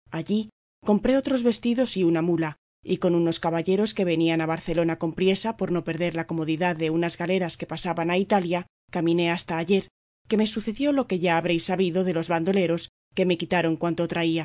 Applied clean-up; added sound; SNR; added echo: none; none; none; none.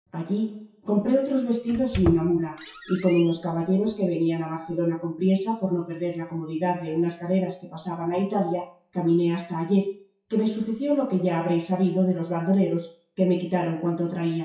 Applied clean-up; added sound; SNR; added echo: classical method WPE with log-MMSE.